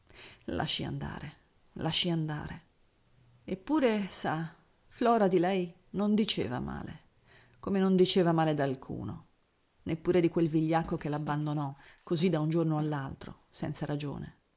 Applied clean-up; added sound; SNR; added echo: neural mask model Resemble Enhance denoiser.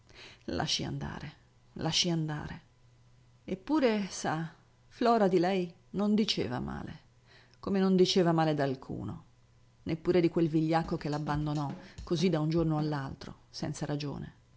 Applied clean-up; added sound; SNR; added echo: none; Drum kit; 14 dB; none.